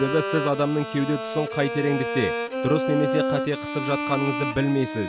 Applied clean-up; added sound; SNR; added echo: none; Bowed string instrument; 3 dB; none.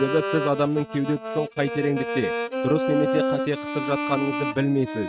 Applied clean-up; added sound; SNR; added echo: neural mask model RNNoise.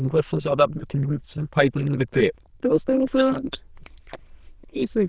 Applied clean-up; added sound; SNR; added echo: neural diffusion model UNIVERSE++.